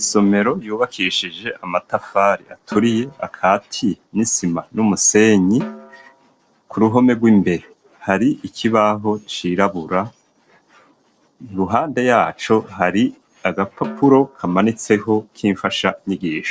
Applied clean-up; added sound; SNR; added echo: neural separator model SepFormer DNS4.